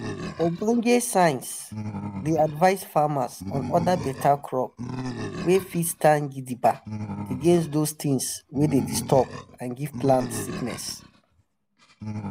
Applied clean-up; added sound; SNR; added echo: none; Animal; 11 dB; none.